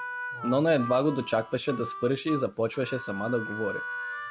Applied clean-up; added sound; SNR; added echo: none; Harmonica; 9 dB; none.